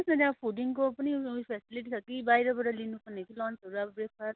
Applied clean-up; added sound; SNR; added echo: none; none; none; none.